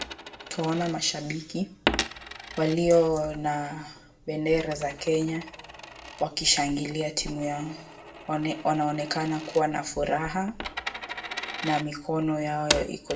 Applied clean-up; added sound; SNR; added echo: none; Coin (dropping); 9 dB; reverberation time 0.4 s.